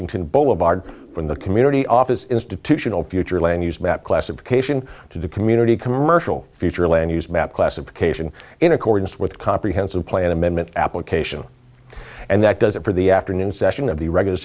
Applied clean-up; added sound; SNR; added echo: none; none; none; none.